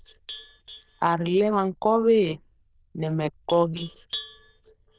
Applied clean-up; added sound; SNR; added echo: neural diffusion model UNIVERSE++.